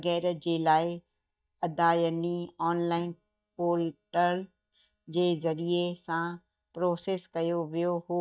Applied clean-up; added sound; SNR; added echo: neural mask model DeepFilterNet 3.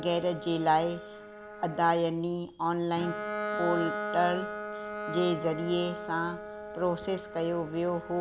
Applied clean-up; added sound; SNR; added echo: none; Bowed string instrument; 8 dB; none.